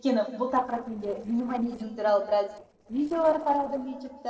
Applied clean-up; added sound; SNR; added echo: neural separator model SepFormer DNS4.